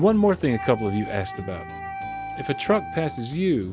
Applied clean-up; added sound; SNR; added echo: none; Wind instrument, woodwind instrument; 12 dB; none.